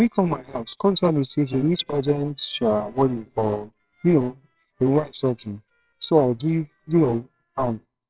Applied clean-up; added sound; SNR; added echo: neural separator model SepFormer WHAMR!.